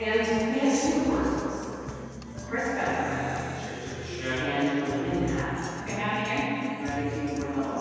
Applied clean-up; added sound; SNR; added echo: none; Guitar; 12 dB; reverberation time 2.1 s.